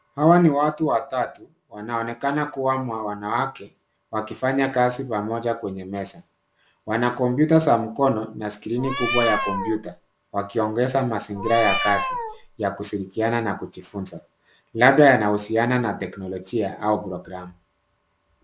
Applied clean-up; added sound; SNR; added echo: none; Meow; 4 dB; none.